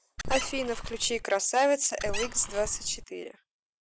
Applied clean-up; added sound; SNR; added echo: none; Squeak; 5 dB; none.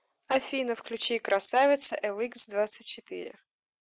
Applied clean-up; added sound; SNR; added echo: none; none; none; none.